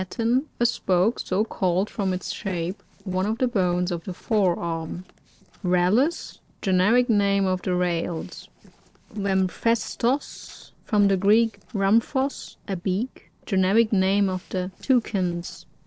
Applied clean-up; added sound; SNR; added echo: neural separator model SepFormer DNS4.